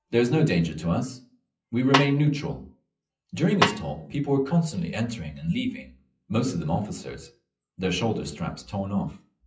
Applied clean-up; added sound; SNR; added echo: classical method WPE with log-MMSE.